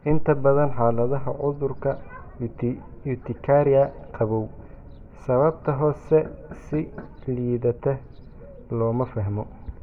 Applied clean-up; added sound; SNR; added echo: none; none; none; reverberation time 1.6 s.